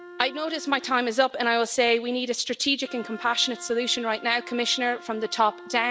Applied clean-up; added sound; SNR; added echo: none; Wind instrument, woodwind instrument; 19 dB; none.